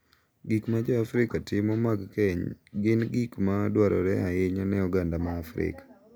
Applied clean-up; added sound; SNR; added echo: none; none; none; none.